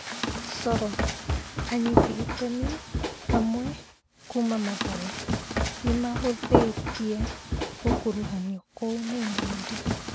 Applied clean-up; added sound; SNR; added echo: none; Run; -2 dB; none.